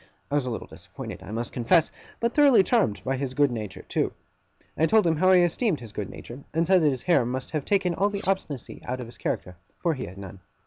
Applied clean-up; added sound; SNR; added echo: none; Cutlery, silverware; 17 dB; none.